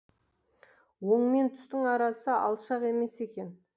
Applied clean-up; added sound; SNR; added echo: none; none; none; none.